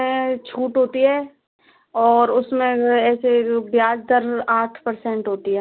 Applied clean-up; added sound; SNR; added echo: none; none; none; none.